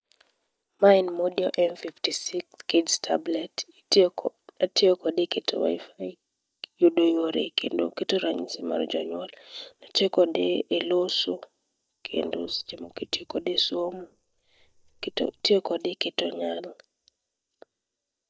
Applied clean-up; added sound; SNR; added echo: neural mask model DeepFilterNet 3.